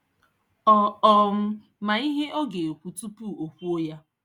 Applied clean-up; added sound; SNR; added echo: none; none; none; none.